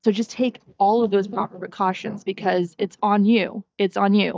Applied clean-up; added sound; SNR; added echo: neural mask model DeepFilterNet 3.